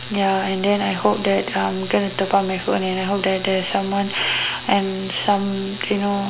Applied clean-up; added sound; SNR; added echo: none; none; none; none.